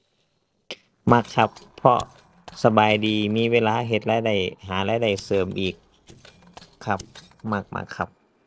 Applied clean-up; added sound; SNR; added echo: neural separator model SepFormer DNS4.